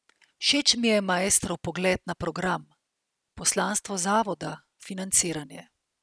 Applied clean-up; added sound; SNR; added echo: none; none; none; none.